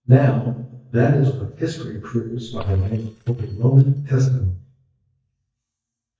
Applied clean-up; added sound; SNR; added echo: neural mask model DeepFilterNet 3.